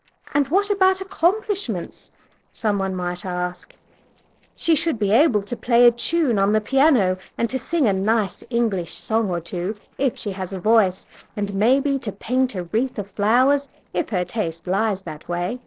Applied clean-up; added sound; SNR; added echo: neural separator model SepFormer DNS4.